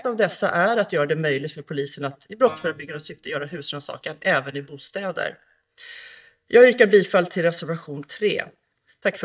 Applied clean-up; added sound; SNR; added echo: neural mask model DeepFilterNet 3.